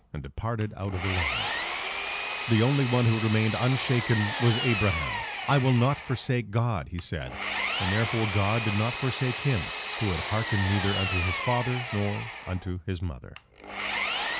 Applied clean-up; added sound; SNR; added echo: none; Engine; 5 dB; none.